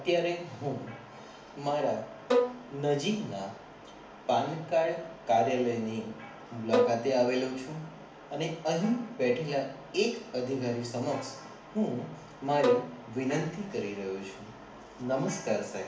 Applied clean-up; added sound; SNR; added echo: none; Bowed string instrument; 1 dB; reverberation time 0.4 s.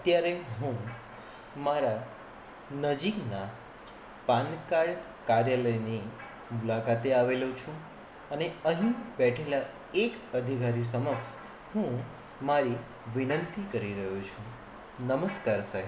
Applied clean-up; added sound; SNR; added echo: none; none; none; none.